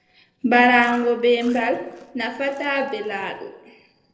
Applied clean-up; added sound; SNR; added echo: neural separator model SepFormer DNS4.